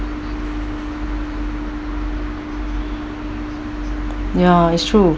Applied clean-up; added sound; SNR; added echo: none; none; none; none.